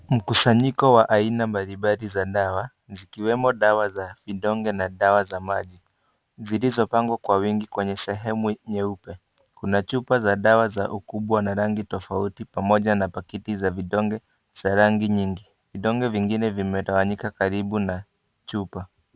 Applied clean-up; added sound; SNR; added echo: none; none; none; none.